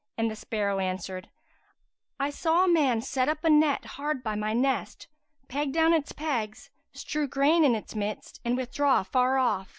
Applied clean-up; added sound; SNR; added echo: none; none; none; none.